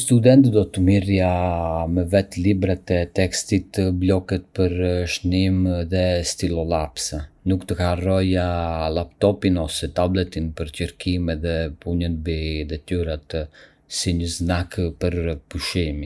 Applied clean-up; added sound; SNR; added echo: none; none; none; none.